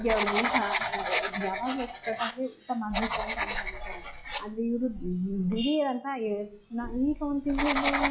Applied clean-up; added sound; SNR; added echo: classical method log-MMSE.